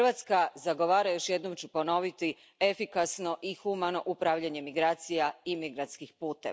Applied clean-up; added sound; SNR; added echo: none; none; none; none.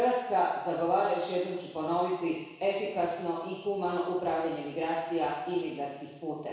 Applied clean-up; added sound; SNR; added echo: none; none; none; reverberation time 1.1 s.